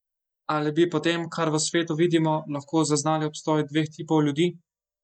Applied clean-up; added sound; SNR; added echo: neural mask model DeepFilterNet 3.